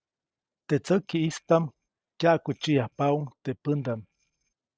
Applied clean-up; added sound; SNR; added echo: neural separator model SepFormer DNS4.